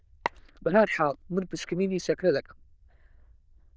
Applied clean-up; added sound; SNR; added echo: neural diffusion model UNIVERSE++.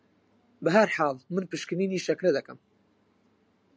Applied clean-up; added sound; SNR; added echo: none; none; none; none.